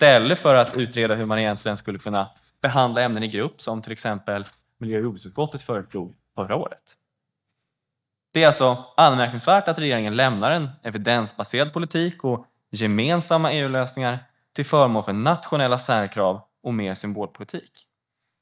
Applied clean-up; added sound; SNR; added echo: neural mask model DeepFilterNet 3.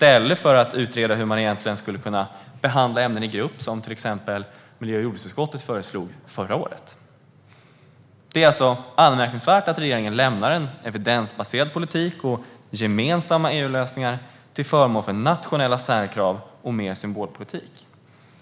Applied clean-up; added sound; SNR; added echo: none; none; none; none.